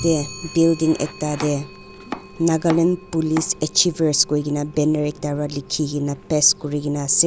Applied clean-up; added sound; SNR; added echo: none; Clock + Domestic sounds, home sounds; 17 dB; none.